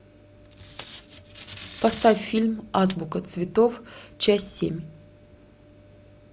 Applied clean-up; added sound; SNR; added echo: none; Packing tape, duct tape; 10 dB; none.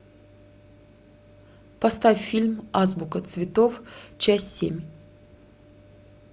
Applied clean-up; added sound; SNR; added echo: none; none; none; none.